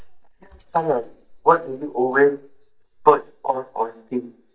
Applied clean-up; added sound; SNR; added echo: neural mask model DeepFilterNet 3.